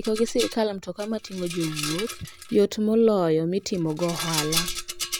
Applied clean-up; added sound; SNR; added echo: none; Rattle; 8 dB; none.